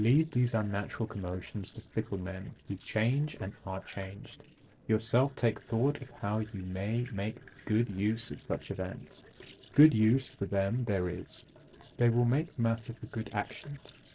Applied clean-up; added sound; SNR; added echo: neural separator model SepFormer DNS4.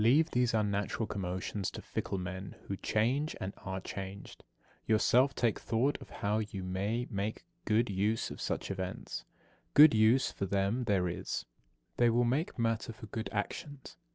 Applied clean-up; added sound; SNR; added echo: none; none; none; none.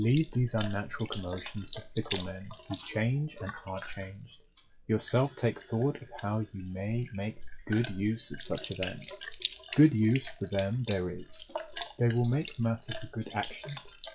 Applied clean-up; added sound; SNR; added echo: classical method WPE with log-MMSE.